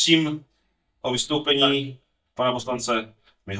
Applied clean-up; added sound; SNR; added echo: neural mask model DeepFilterNet 3.